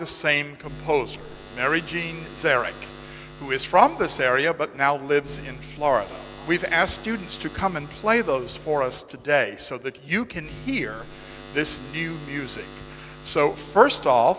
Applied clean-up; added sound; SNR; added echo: none; Buzz; 16 dB; none.